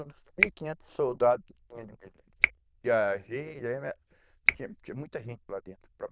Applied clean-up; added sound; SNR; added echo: neural diffusion model UNIVERSE++.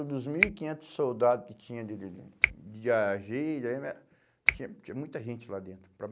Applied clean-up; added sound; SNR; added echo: none; Finger snapping; 2 dB; none.